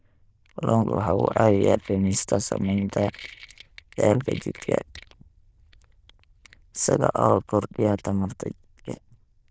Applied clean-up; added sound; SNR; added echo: neural diffusion model UNIVERSE++.